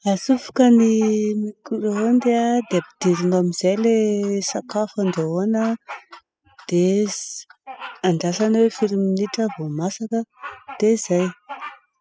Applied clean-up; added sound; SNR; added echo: classical method spectral subtraction.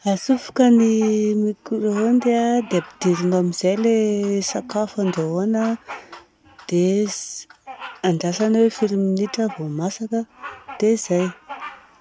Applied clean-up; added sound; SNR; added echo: none; Bird vocalization, bird call, bird song; 20 dB; none.